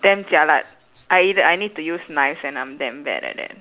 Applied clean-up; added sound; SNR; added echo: none; none; none; none.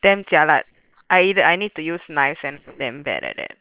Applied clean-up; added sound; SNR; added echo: neural separator model SepFormer WHAM!.